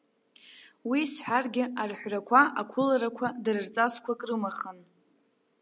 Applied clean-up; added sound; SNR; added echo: none; none; none; none.